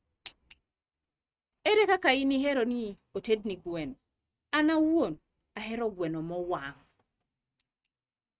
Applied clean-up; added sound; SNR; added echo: neural mask model RNNoise.